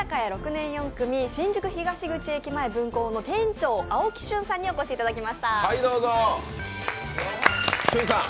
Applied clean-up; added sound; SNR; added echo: none; none; none; none.